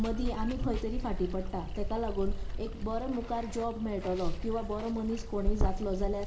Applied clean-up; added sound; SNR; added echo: none; Water; -1 dB; reverberation time 0.4 s.